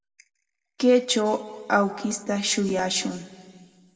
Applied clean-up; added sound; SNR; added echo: none; none; none; reverberation time 1.1 s.